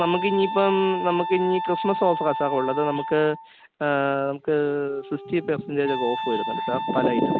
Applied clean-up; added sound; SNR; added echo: none; Wind instrument, woodwind instrument; 7 dB; none.